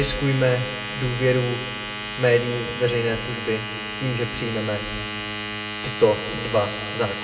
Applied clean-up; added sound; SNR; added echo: none; Domestic sounds, home sounds; 6 dB; reverberation time 1.3 s.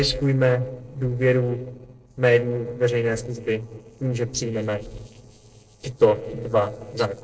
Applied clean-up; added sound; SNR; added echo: neural separator model SepFormer DNS4.